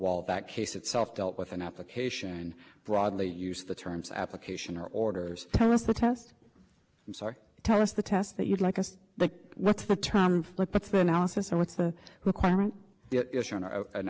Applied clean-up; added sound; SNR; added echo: none; none; none; none.